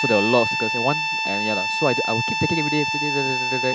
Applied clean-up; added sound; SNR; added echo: none; Harmonica; 0 dB; none.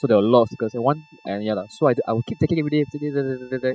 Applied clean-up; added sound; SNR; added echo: classical method spectral subtraction.